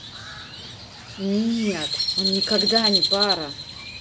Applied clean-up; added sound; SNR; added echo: none; Crow; -1 dB; none.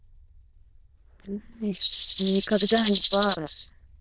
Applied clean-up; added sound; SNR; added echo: neural diffusion model UNIVERSE++.